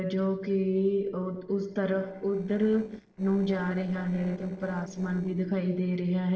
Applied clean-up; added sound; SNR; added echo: neural separator model SepFormer DNS4.